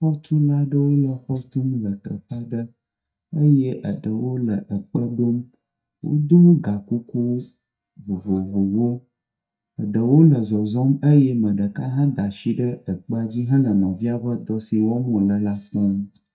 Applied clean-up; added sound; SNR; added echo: neural mask model DeepFilterNet 3.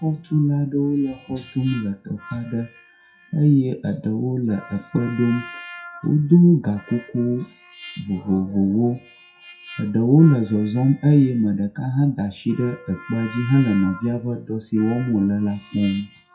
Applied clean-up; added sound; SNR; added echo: classical method WPE with log-MMSE.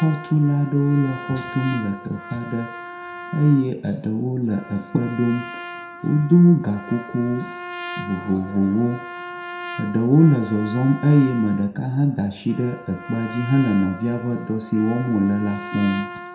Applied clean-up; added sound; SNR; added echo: none; Trumpet; 15 dB; reverberation time 0.6 s.